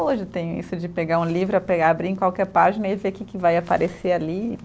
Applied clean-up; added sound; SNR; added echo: none; none; none; none.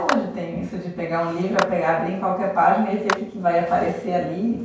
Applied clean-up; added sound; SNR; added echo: none; Clapping; 11 dB; reverberation time 0.5 s.